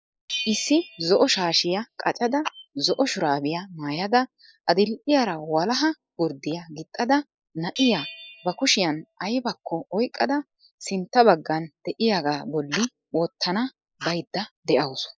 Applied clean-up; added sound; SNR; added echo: classical method spectral subtraction.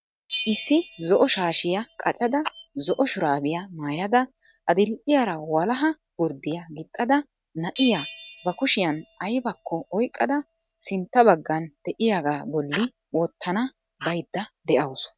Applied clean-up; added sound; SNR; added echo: neural mask model RNNoise.